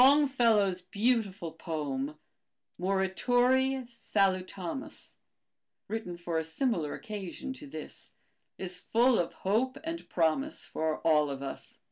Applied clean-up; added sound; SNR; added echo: none; none; none; none.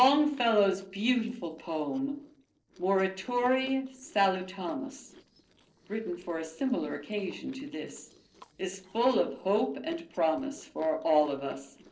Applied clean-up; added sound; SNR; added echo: neural separator model SepFormer DNS4.